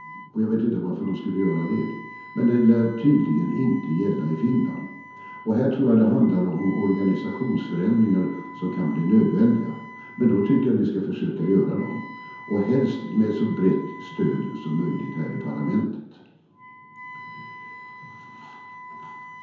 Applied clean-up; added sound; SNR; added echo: none; Wind instrument, woodwind instrument; 19 dB; reverberation time 0.9 s.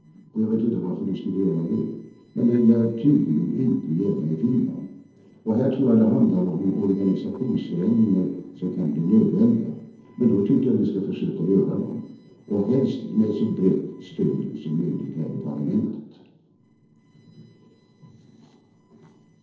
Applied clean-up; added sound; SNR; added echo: neural separator model SepFormer DNS4.